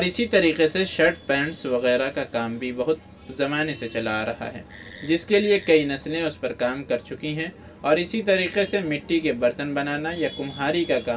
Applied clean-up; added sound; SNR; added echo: none; Wood; 20 dB; reverberation time 0.2 s.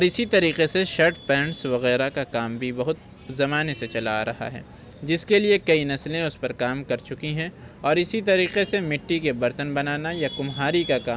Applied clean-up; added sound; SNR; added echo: none; none; none; none.